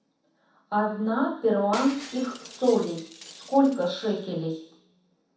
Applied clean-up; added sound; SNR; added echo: none; Shatter; 20 dB; reverberation time 0.7 s.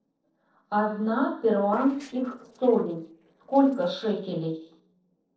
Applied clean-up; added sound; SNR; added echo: neural separator model SepFormer DNS4.